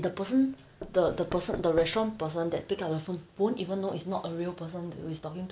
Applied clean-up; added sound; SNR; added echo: none; Knock / Wood; 14 dB; none.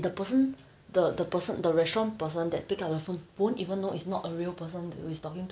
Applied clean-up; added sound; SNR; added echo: none; none; none; none.